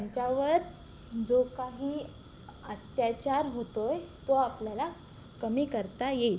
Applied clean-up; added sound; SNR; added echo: none; Fire; 19 dB; none.